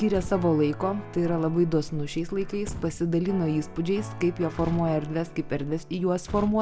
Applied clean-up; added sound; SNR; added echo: none; Truck; 17 dB; none.